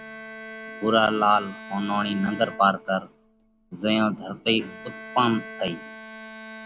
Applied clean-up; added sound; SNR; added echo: none; Bowed string instrument; 15 dB; none.